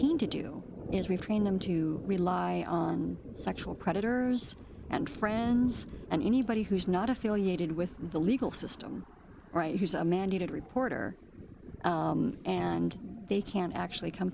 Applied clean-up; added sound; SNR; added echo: none; Thunder; 14 dB; none.